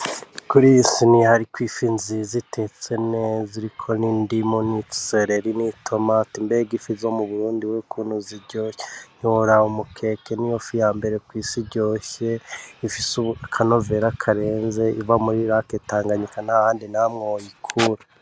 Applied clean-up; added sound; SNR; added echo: none; none; none; none.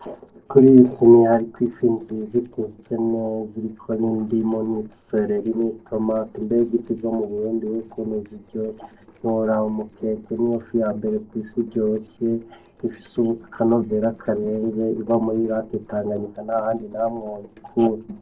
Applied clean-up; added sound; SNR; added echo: neural separator model SepFormer DNS4.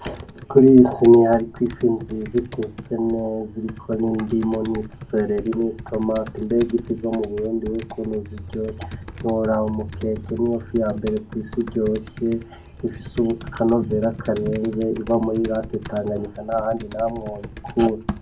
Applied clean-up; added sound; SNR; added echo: none; Computer keyboard; 14 dB; reverberation time 0.3 s.